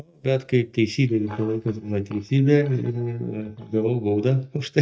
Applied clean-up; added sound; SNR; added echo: neural mask model DeepFilterNet 3.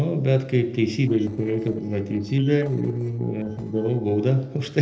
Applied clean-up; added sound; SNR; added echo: neural separator model SepFormer DNS4.